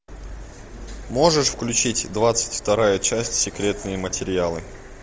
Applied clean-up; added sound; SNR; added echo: none; none; none; none.